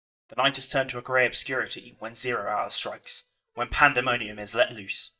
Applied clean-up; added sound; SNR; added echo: neural mask model DeepFilterNet 3.